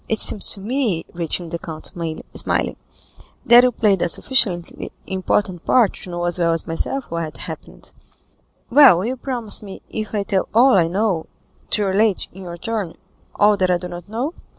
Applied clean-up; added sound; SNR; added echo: none; none; none; none.